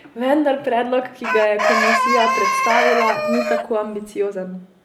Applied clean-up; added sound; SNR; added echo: none; Chicken, rooster; -2 dB; none.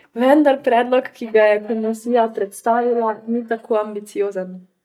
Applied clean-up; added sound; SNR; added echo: neural mask model DeepFilterNet 3.